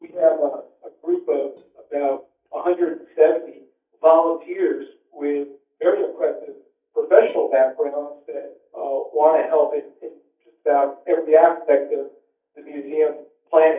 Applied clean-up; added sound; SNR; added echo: neural mask model DeepFilterNet 3.